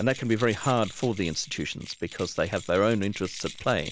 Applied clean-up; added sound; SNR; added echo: none; Keys jangling; 16 dB; none.